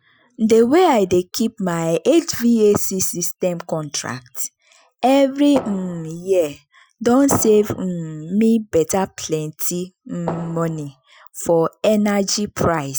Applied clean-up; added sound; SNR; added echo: classical method Wiener filter.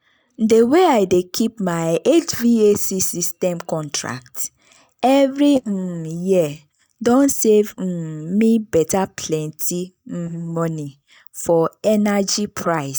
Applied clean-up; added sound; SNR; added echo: neural mask model DeepFilterNet 3.